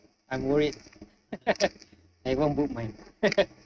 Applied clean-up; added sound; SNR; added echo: neural mask model RNNoise.